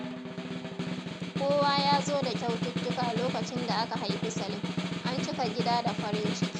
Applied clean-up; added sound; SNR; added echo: none; Snare drum; 1 dB; none.